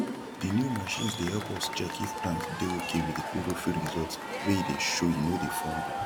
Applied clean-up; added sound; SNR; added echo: none; Crowd / Cheering; 4 dB; none.